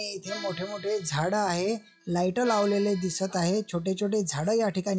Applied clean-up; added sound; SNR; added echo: classical method log-MMSE.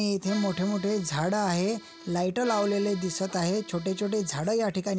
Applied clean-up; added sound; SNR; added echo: none; Accordion; 16 dB; none.